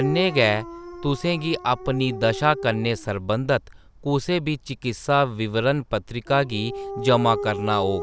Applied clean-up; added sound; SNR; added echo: none; Dog; 11 dB; none.